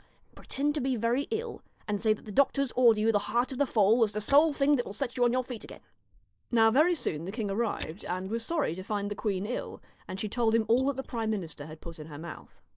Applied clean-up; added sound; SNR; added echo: neural mask model Resemble Enhance denoiser.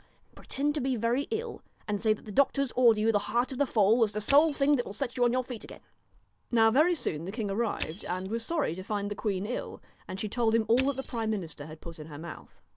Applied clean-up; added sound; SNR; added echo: none; Crushing; 15 dB; none.